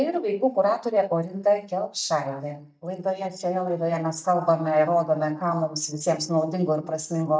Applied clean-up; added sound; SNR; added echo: neural mask model DeepFilterNet 3.